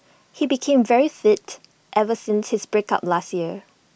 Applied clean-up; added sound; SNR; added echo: none; none; none; none.